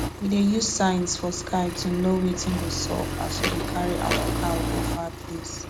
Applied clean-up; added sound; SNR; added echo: none; Thump, thud + Accelerating, revving, vroom; 3 dB; none.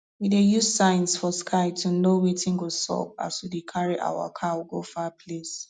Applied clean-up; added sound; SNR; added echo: none; none; none; none.